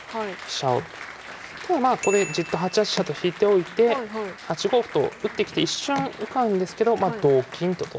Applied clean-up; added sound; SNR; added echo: none; Bicycle bell + Applause; 15 dB; none.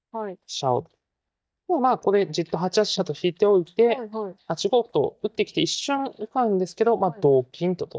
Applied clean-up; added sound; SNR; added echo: neural mask model DeepFilterNet 3.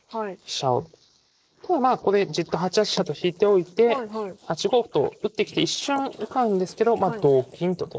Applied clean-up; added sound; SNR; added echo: neural mask model Resemble Enhance denoiser.